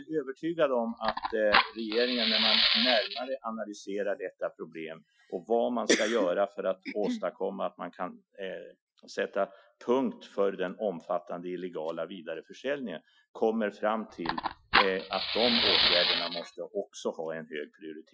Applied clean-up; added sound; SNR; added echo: classical method Wiener filter.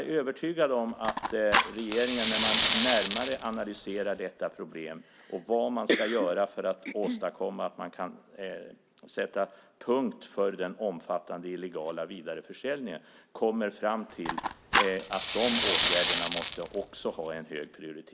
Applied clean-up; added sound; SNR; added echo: none; Fire; -2 dB; none.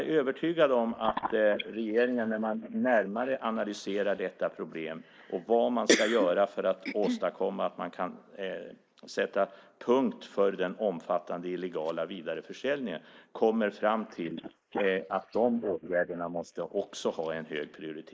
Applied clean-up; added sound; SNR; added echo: neural mask model Resemble Enhance denoiser.